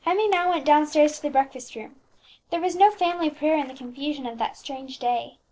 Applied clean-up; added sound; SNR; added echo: neural separator model SepFormer DNS4.